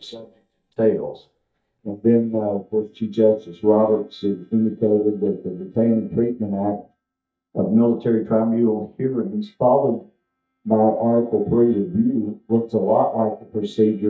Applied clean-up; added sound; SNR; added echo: neural mask model DeepFilterNet 3.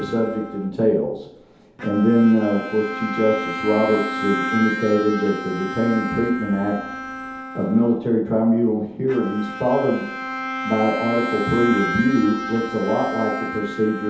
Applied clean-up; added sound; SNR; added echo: none; Bowed string instrument; 8 dB; reverberation time 0.8 s.